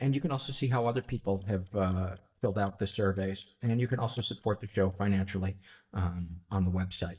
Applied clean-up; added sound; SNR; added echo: neural mask model DeepFilterNet 3.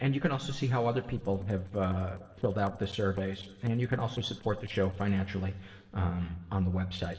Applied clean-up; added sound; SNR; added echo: neural separator model SepFormer DNS4.